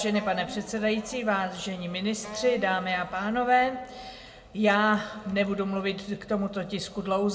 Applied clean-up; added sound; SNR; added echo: none; Wind instrument, woodwind instrument; 15 dB; reverberation time 1.0 s.